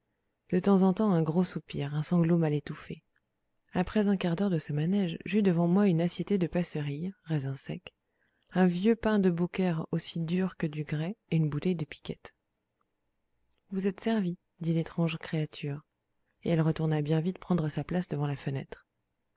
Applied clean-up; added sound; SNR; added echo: none; none; none; none.